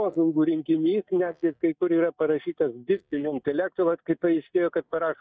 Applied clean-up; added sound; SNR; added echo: neural mask model DeepFilterNet 3.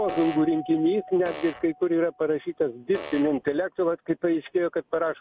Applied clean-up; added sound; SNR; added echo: none; Keyboard (musical) + Fart; 15 dB; none.